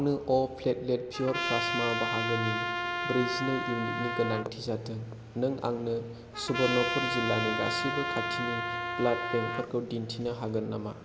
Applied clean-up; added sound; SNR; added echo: none; Trumpet; 1 dB; none.